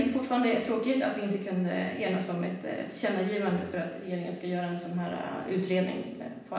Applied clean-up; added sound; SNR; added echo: none; none; none; reverberation time 0.9 s.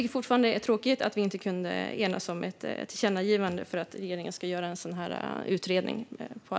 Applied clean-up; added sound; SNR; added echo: none; none; none; none.